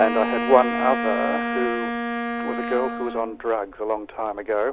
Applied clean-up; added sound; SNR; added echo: none; Wind instrument, woodwind instrument; 4 dB; none.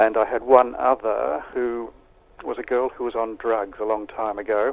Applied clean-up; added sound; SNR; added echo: none; none; none; none.